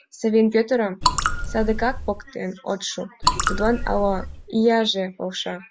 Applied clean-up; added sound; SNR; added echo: none; Raindrop / Drip; 1 dB; none.